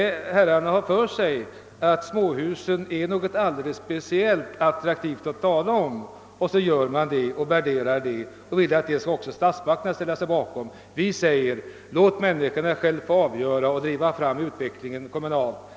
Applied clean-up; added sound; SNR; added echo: none; none; none; none.